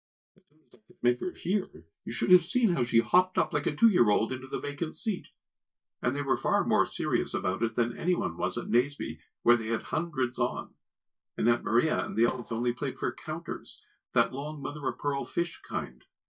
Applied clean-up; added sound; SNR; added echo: neural mask model DeepFilterNet 3.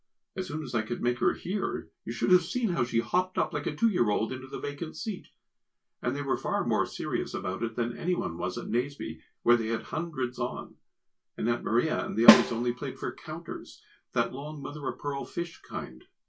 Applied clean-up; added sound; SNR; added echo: none; Snare drum; -5 dB; reverberation time 0.2 s.